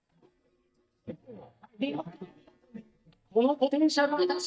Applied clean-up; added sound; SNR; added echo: neural mask model DeepFilterNet 3.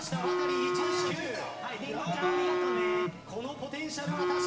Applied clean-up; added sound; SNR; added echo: none; Telephone; -4 dB; reverberation time 1.0 s.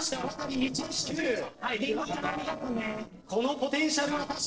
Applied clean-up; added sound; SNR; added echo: neural separator model SepFormer DNS4.